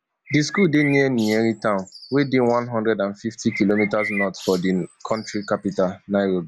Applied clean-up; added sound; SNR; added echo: none; Bird; 11 dB; none.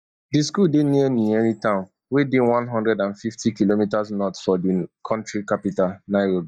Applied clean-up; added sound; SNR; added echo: neural mask model DeepFilterNet 3.